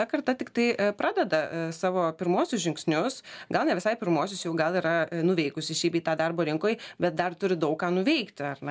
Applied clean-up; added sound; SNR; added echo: none; none; none; none.